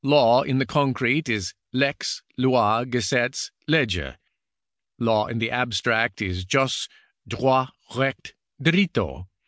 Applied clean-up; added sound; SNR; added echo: none; none; none; none.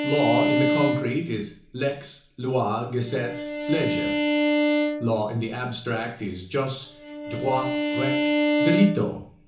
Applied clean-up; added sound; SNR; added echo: none; Bowed string instrument; 0 dB; reverberation time 0.8 s.